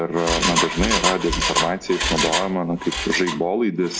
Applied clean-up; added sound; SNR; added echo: none; Engine; 2 dB; none.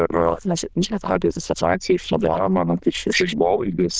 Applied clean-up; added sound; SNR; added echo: neural diffusion model UNIVERSE++.